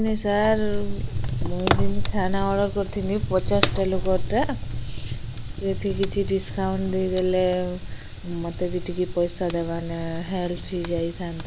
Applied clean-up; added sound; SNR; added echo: none; Fire; 0 dB; none.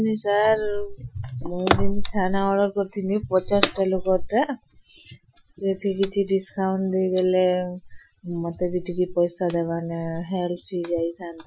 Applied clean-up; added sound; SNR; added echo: classical method Wiener filter.